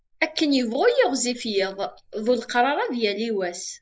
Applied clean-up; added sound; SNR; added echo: neural mask model Resemble Enhance denoiser.